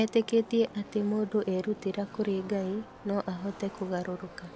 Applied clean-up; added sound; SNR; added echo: none; Car passing by / Race car, auto racing; 17 dB; none.